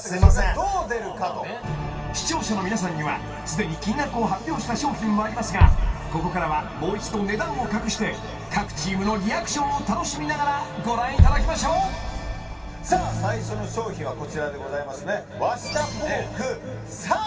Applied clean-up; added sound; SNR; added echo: none; Bass drum; -1 dB; reverberation time 2.8 s.